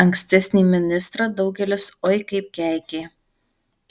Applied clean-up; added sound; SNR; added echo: none; none; none; none.